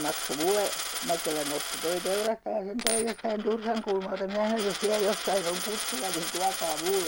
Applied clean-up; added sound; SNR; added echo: none; Coin (dropping); 5 dB; none.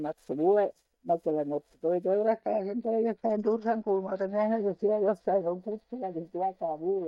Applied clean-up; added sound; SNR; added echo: neural mask model DeepFilterNet 3.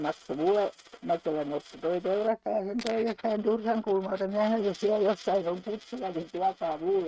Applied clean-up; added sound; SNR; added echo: neural mask model RNNoise.